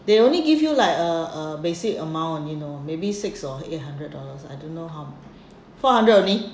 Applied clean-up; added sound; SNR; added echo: none; none; none; none.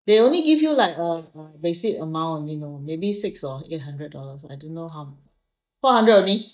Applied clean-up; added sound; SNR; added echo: neural mask model DeepFilterNet 3.